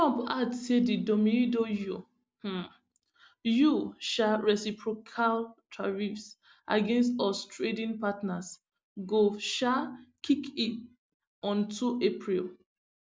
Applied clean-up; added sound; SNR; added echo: none; none; none; none.